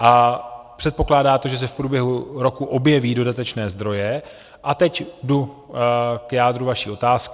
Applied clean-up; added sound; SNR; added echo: none; none; none; none.